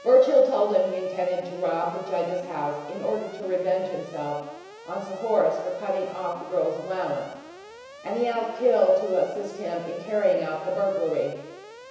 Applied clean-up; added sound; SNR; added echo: none; Alarm; 19 dB; reverberation time 1.0 s.